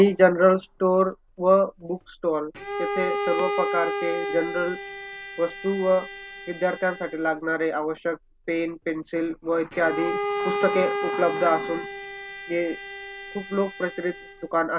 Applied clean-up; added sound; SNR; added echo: none; Bowed string instrument; 7 dB; none.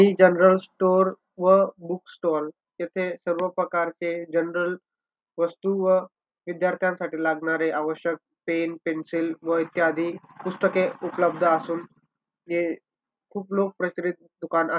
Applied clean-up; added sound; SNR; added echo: none; none; none; none.